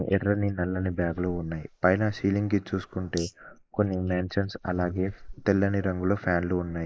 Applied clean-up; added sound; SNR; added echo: neural mask model Resemble Enhance denoiser.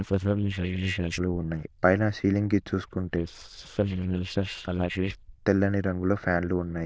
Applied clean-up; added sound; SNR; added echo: neural diffusion model UNIVERSE++.